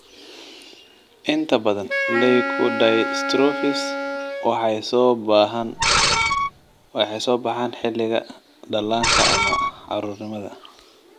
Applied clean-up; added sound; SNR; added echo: none; Screech + Wind instrument, woodwind instrument; 0 dB; none.